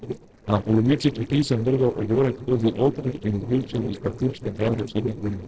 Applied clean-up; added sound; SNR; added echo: neural separator model SepFormer DNS4.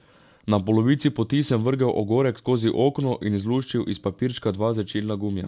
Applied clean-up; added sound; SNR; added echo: none; none; none; none.